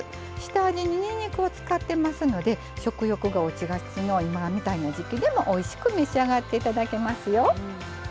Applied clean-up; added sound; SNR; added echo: none; none; none; none.